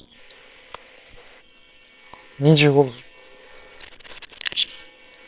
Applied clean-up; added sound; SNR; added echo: neural separator model SepFormer WHAM!.